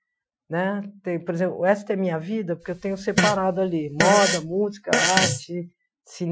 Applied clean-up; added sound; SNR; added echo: classical method Wiener filter.